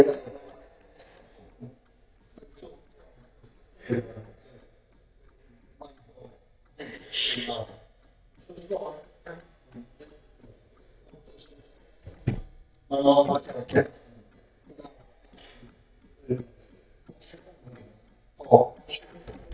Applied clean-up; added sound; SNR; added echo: neural mask model DeepFilterNet 3.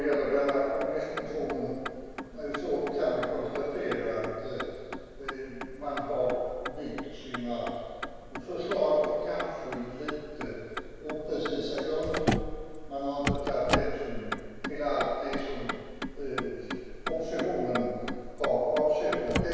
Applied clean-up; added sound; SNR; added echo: none; Motor vehicle (road); 5 dB; reverberation time 1.9 s.